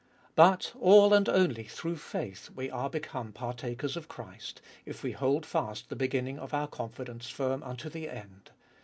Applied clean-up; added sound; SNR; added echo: none; none; none; none.